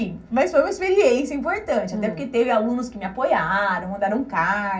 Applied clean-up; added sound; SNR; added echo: none; none; none; reverberation time 0.4 s.